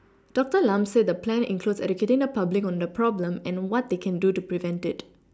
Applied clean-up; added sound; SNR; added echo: none; none; none; none.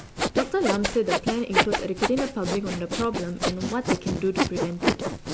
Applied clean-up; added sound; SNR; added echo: none; Sawing; 0 dB; none.